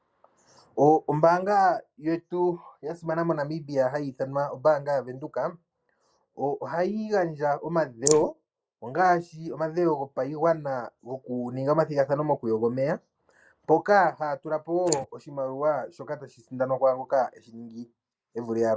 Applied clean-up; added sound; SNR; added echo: neural mask model Resemble Enhance denoiser.